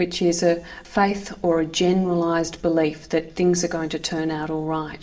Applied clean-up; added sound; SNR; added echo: none; none; none; reverberation time 0.7 s.